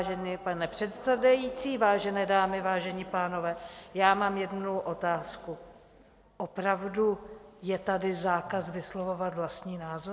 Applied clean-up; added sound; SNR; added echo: none; none; none; none.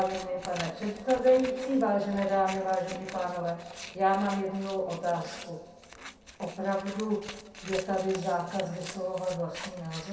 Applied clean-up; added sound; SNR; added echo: none; Scissors; 15 dB; reverberation time 0.6 s.